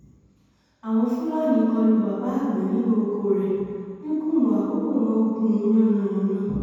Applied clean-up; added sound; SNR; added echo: none; none; none; reverberation time 2.1 s.